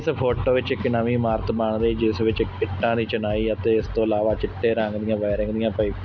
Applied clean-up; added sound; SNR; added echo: none; Drum / Drum kit; 14 dB; none.